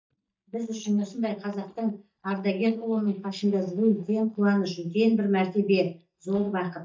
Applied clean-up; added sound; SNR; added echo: neural mask model DeepFilterNet 3.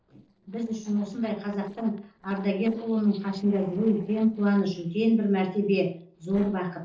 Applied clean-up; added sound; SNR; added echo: neural separator model SepFormer DNS4.